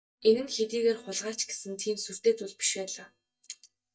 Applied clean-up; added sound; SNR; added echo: neural mask model DeepFilterNet 3.